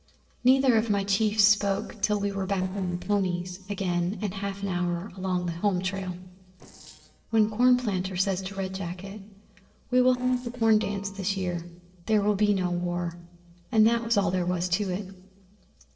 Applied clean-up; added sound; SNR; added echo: neural separator model SepFormer DNS4.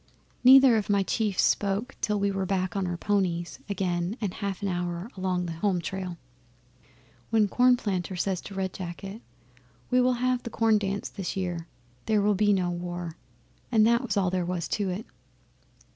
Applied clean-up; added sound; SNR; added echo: none; none; none; none.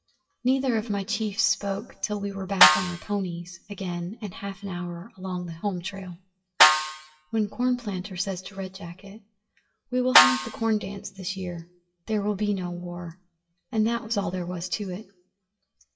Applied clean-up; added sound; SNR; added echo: classical method WPE with log-MMSE.